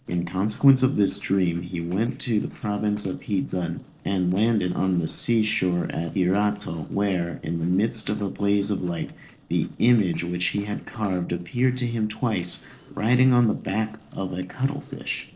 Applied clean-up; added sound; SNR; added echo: neural separator model SepFormer DNS4.